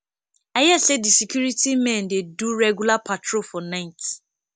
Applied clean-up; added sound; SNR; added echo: none; none; none; none.